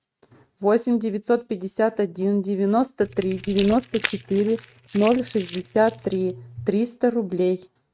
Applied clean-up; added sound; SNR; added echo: neural mask model RNNoise.